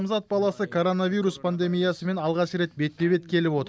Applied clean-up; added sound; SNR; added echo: none; none; none; none.